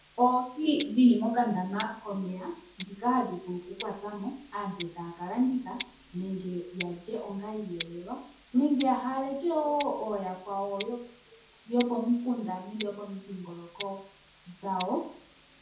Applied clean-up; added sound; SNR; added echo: none; Tick-tock; 4 dB; reverberation time 0.6 s.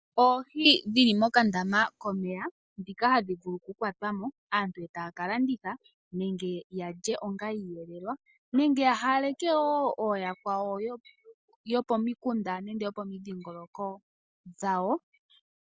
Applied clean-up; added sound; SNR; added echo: none; none; none; none.